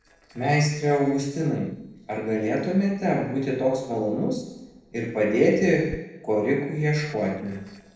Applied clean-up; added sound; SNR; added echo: neural separator model SepFormer DNS4.